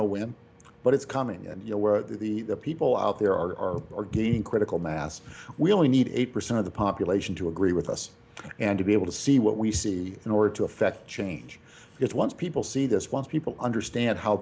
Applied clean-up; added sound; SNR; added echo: none; none; none; none.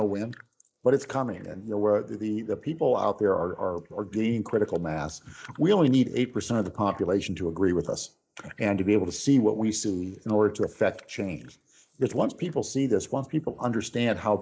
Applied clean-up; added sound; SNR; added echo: neural mask model Resemble Enhance denoiser.